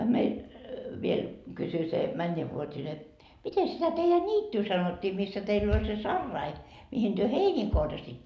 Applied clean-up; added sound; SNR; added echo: none; none; none; none.